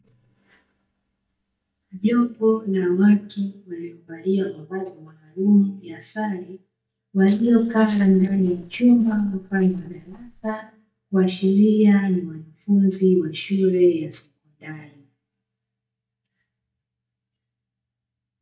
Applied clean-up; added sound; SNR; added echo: neural mask model DeepFilterNet 3.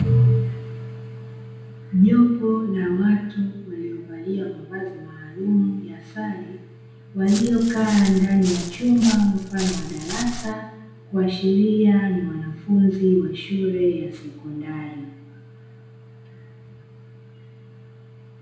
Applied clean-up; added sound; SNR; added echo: none; Walk, footsteps; 11 dB; reverberation time 0.9 s.